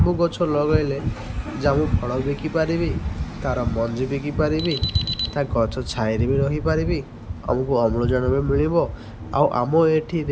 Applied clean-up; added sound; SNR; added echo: none; Alarm; 11 dB; none.